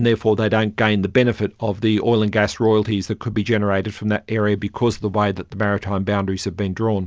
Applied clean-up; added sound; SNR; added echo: none; none; none; none.